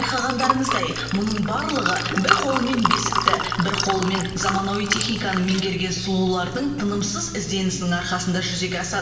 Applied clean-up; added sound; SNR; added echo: none; Liquid; 3 dB; reverberation time 1.4 s.